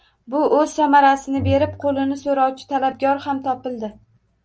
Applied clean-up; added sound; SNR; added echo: none; Bowed string instrument; 13 dB; none.